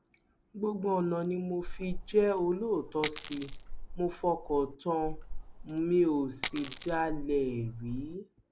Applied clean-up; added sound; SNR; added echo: none; Coin (dropping); 6 dB; none.